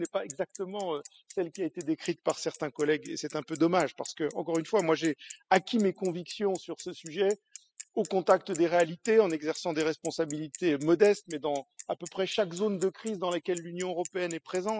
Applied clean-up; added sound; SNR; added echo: classical method spectral subtraction.